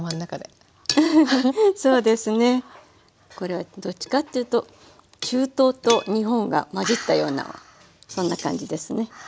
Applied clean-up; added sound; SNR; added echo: none; none; none; none.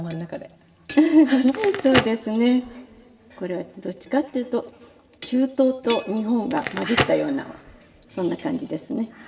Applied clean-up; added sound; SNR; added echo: none; Crackle; 11 dB; reverberation time 1.7 s.